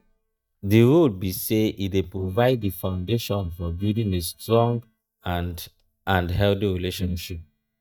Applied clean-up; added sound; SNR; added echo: neural mask model DeepFilterNet 3.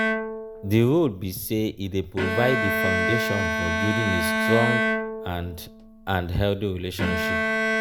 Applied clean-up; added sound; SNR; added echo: none; Bowed string instrument; 0 dB; none.